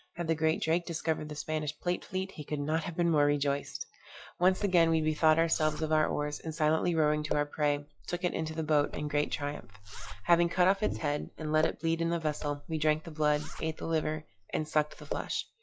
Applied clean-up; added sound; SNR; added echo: classical method log-MMSE.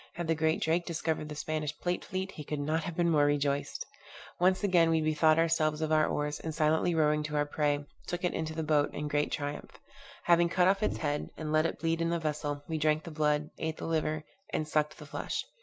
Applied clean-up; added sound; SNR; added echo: none; none; none; none.